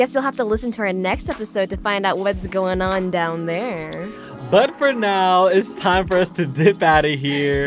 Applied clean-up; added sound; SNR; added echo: none; none; none; none.